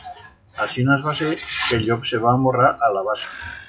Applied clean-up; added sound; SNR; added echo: classical method WPE with log-MMSE.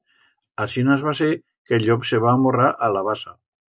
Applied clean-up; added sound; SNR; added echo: none; none; none; none.